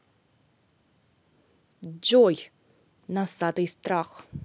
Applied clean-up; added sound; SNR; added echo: none; none; none; none.